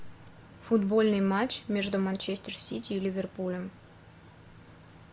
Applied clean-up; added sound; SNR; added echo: none; none; none; none.